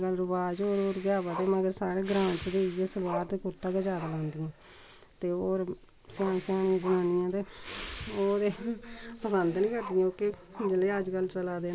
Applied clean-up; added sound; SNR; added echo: none; Breathing + Growling; 15 dB; none.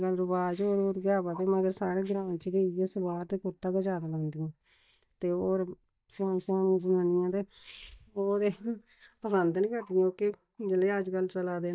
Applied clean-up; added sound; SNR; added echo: neural mask model DeepFilterNet 3.